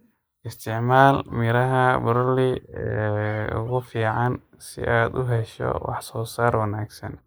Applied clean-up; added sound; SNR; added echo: neural mask model Resemble Enhance denoiser.